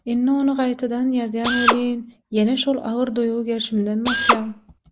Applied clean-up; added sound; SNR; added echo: none; Drill; 0 dB; none.